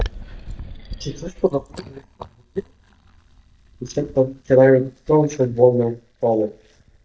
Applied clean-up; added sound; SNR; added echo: neural mask model DeepFilterNet 3.